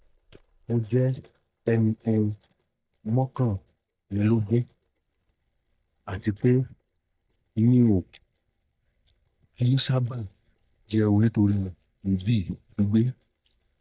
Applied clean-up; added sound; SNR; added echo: neural mask model DeepFilterNet 3.